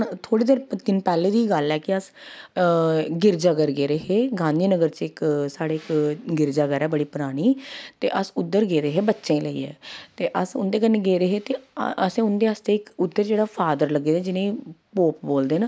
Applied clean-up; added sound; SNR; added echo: none; none; none; none.